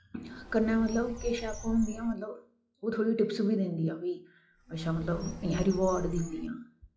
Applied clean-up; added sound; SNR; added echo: classical method log-MMSE.